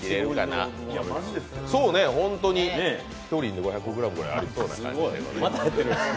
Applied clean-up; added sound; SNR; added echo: none; none; none; none.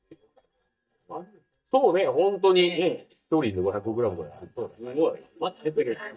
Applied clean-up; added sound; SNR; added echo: neural mask model DeepFilterNet 3.